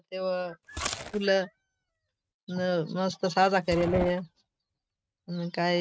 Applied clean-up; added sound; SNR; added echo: neural mask model RNNoise.